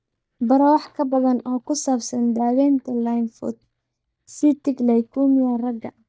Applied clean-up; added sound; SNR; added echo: neural mask model DeepFilterNet 3.